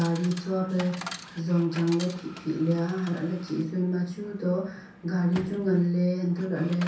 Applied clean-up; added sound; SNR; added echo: none; Coin (dropping) / Chatter; 16 dB; reverberation time 0.6 s.